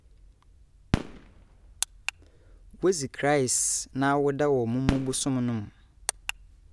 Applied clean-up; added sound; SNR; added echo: none; Fireworks; 9 dB; none.